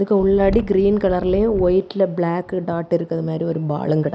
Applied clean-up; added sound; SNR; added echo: none; Wind; 11 dB; none.